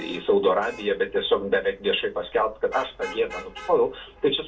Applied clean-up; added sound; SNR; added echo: none; Traffic noise, roadway noise / Vehicle horn, car horn, honking; 19 dB; reverberation time 0.2 s.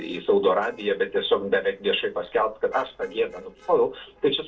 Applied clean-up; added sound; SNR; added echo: neural separator model SepFormer DNS4.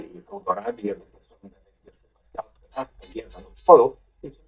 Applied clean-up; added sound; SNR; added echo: neural mask model DeepFilterNet 3.